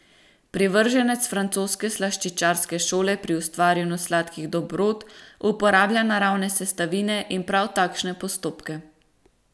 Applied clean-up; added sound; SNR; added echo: none; none; none; none.